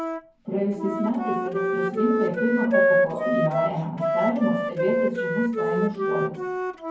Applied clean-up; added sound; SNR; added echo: none; Wind instrument, woodwind instrument; -2 dB; reverberation time 0.9 s.